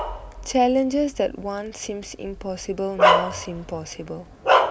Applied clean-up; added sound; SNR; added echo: none; Bark; -2 dB; none.